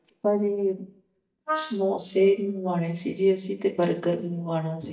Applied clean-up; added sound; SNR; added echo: neural mask model DeepFilterNet 3.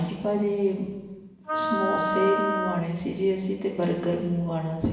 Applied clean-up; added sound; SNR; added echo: none; Wind instrument, woodwind instrument; 1 dB; reverberation time 1.2 s.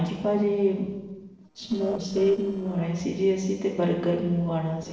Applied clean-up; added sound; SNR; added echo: neural separator model SepFormer DNS4.